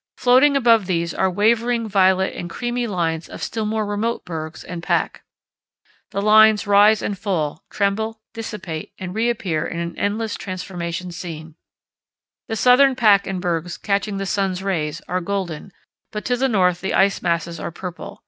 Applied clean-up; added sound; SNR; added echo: none; none; none; none.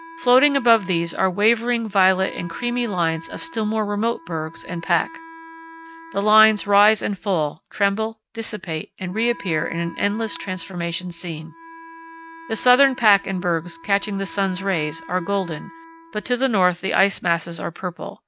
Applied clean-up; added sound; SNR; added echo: none; Wind instrument, woodwind instrument; 20 dB; none.